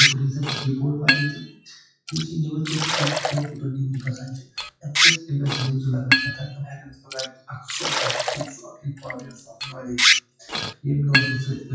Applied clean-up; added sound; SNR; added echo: classical method WPE with log-MMSE.